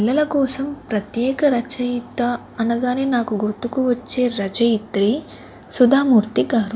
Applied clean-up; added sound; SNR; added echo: none; none; none; none.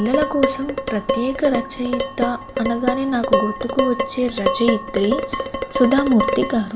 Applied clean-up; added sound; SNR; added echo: none; Dishes, pots, and pans; 2 dB; none.